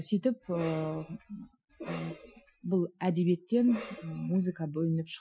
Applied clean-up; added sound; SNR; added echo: classical method Wiener filter.